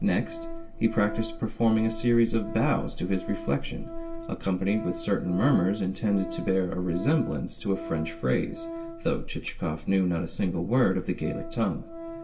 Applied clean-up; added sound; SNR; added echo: none; Organ; 13 dB; reverberation time 0.2 s.